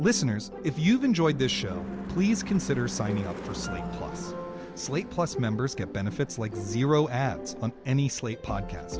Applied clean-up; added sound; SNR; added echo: none; Car passing by / Engine / Truck; 13 dB; none.